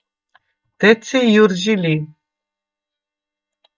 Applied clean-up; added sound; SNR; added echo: neural mask model DeepFilterNet 3.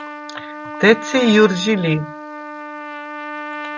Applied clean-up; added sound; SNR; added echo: none; Trumpet; 11 dB; none.